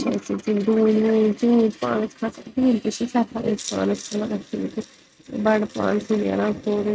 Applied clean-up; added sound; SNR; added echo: neural mask model RNNoise.